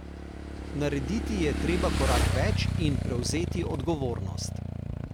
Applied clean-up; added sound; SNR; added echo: none; Motorcycle / Engine; -2 dB; none.